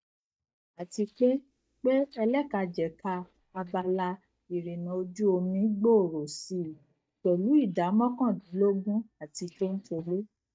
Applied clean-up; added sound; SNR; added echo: neural mask model DeepFilterNet 3.